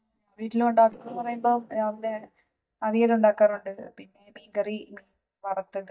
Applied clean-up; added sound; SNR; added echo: neural mask model DeepFilterNet 3.